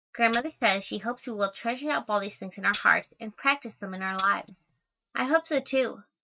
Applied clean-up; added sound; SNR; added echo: neural mask model RNNoise.